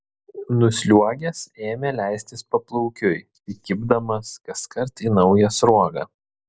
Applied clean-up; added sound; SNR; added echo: none; none; none; none.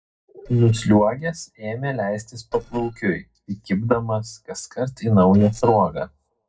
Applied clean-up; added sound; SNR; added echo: neural separator model SepFormer DNS4.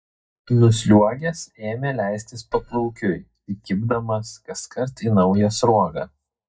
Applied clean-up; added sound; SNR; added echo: neural mask model DeepFilterNet 3.